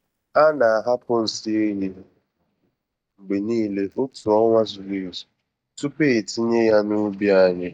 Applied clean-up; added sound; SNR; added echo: neural mask model DeepFilterNet 3.